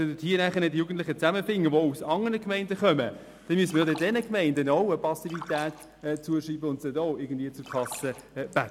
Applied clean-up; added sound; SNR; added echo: none; Splash, splatter; 17 dB; none.